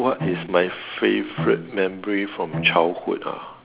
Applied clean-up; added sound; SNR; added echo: none; Bowed string instrument; 11 dB; none.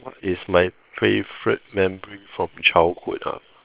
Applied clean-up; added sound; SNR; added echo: neural separator model SepFormer WHAM!.